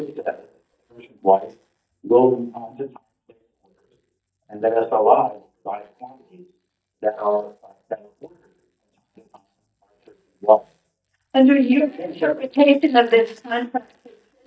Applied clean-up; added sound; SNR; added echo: neural mask model DeepFilterNet 3.